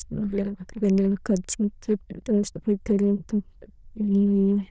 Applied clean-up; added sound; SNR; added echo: neural diffusion model UNIVERSE++.